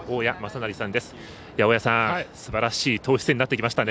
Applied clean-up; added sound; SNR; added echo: none; none; none; none.